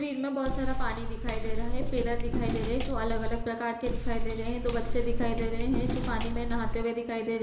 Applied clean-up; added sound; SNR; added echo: none; Walk, footsteps; -4 dB; reverberation time 0.9 s.